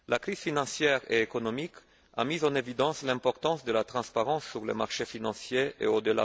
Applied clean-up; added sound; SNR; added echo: none; none; none; none.